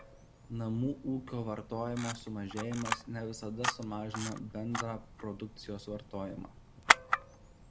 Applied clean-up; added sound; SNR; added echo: none; Camera; -1 dB; none.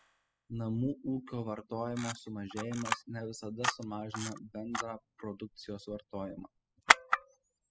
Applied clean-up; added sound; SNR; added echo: classical method spectral subtraction.